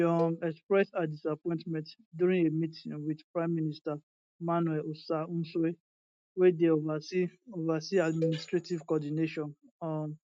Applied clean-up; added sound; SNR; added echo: neural mask model RNNoise.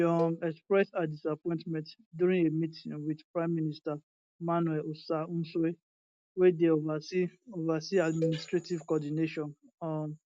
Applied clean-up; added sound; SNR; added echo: none; Cowbell; 11 dB; none.